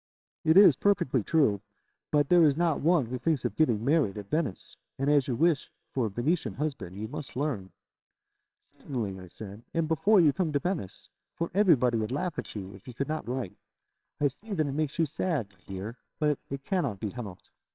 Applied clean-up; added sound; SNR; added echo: neural separator model SepFormer WHAMR!.